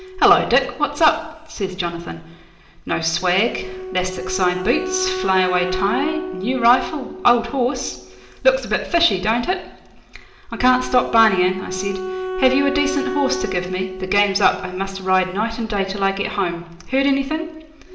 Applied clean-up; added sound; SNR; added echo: none; Wind instrument, woodwind instrument; 10 dB; reverberation time 1.6 s.